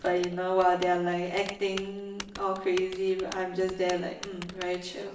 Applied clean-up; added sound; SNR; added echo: none; Typing; 16 dB; reverberation time 0.8 s.